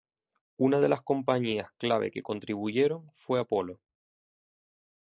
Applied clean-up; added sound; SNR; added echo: neural mask model Resemble Enhance denoiser.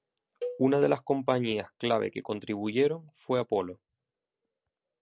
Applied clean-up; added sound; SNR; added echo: none; Cowbell; 13 dB; none.